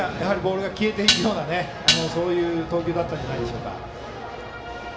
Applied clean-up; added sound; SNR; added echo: none; Dishes, pots, and pans; -2 dB; reverberation time 0.8 s.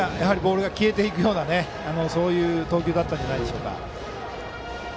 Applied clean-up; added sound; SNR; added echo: none; none; none; none.